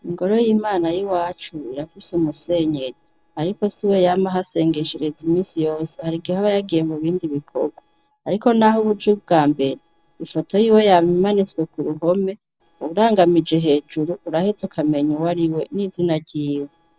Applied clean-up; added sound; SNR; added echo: neural separator model SepFormer DNS4.